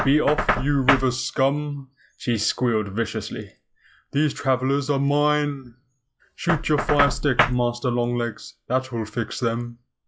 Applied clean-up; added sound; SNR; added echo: classical method log-MMSE.